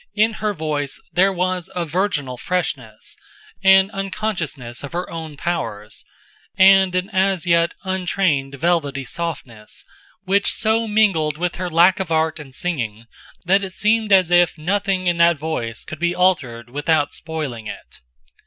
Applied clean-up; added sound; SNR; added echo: none; none; none; none.